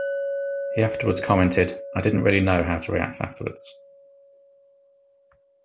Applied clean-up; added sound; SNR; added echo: none; Chink, clink; 9 dB; none.